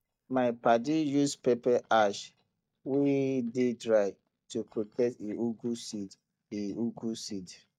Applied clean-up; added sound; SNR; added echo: neural mask model DeepFilterNet 3.